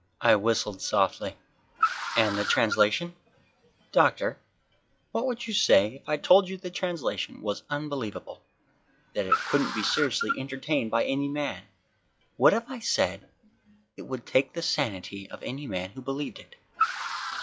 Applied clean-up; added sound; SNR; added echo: classical method log-MMSE.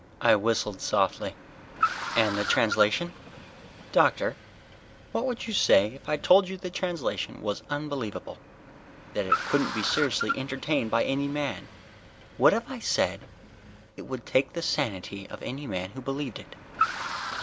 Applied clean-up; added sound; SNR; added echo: none; Car; 8 dB; none.